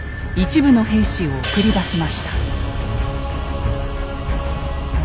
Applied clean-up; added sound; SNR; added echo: none; Truck + Hi-hat; 10 dB; none.